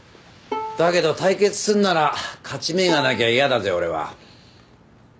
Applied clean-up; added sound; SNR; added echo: none; Bowed string instrument; 14 dB; none.